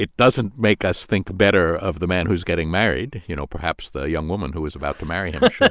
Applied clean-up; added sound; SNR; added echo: none; none; none; none.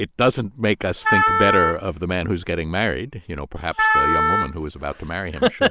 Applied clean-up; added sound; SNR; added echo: none; Wind instrument, woodwind instrument; -2 dB; none.